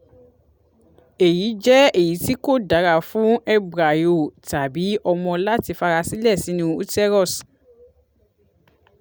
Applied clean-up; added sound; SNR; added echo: none; none; none; none.